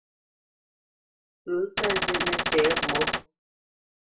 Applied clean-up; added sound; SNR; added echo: none; Gunshot, gunfire; -4 dB; reverberation time 0.3 s.